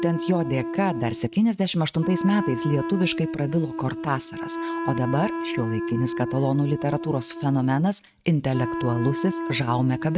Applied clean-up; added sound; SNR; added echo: neural mask model RNNoise.